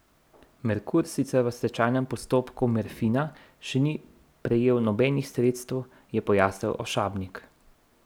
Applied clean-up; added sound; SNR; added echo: none; none; none; none.